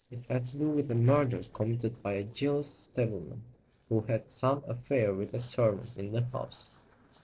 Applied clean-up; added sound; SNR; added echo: neural separator model SepFormer DNS4.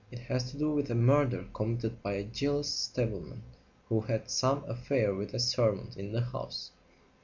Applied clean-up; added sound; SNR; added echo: none; none; none; none.